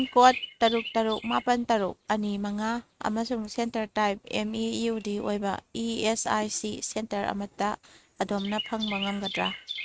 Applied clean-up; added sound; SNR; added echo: neural mask model RNNoise.